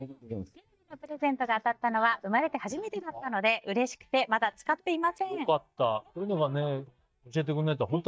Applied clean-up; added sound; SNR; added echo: neural mask model DeepFilterNet 3.